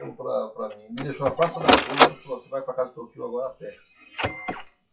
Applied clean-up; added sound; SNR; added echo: classical method WPE with log-MMSE.